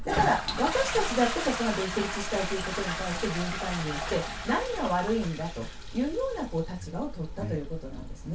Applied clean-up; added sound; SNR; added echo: none; Toilet flush; 4 dB; reverberation time 0.2 s.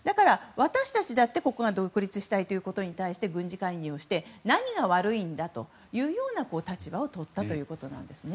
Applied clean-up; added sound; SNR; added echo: none; none; none; none.